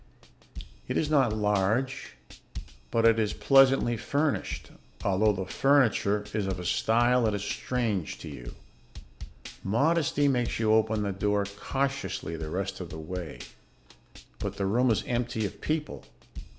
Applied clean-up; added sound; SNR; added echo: none; Drum / Drum kit; 14 dB; none.